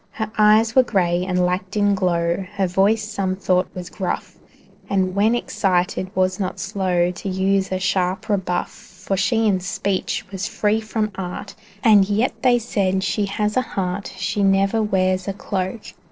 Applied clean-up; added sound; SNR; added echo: neural separator model SepFormer DNS4.